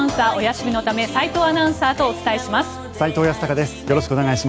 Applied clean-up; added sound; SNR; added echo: none; none; none; none.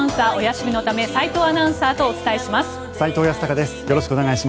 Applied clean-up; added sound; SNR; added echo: none; Wind instrument, woodwind instrument; 16 dB; none.